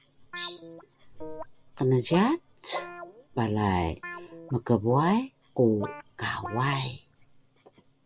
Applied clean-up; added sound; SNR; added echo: none; Guitar; 15 dB; none.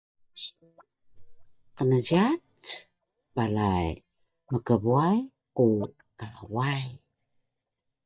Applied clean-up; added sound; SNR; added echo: neural mask model DeepFilterNet 3.